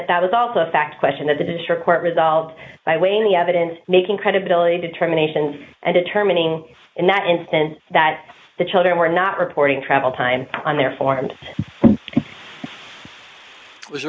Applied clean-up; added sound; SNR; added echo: none; none; none; none.